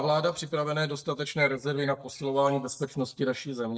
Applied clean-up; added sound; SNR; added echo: neural mask model DeepFilterNet 3.